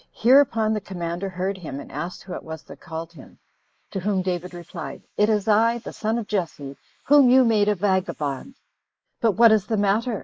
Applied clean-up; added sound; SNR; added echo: neural mask model Resemble Enhance denoiser.